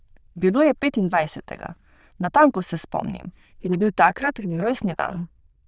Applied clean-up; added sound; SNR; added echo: neural diffusion model UNIVERSE++.